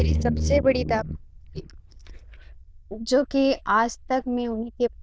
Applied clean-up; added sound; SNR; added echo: neural diffusion model UNIVERSE++.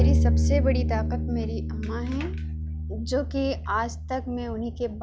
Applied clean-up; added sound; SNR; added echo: none; Bowed string instrument; -4 dB; none.